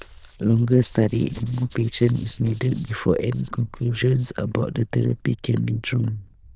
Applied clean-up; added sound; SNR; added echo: neural diffusion model UNIVERSE++.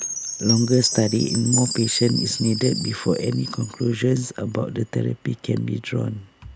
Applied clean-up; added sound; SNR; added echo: none; Chime; 7 dB; none.